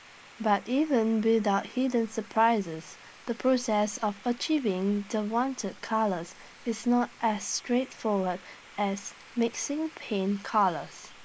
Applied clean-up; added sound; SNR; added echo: neural mask model Resemble Enhance denoiser.